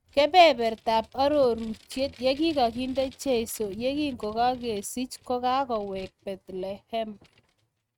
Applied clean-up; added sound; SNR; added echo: neural mask model RNNoise.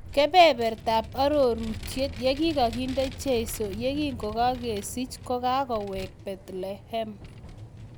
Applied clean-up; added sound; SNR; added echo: none; Vehicle; 13 dB; none.